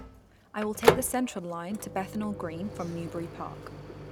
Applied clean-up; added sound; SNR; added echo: none; Microwave oven; -2 dB; none.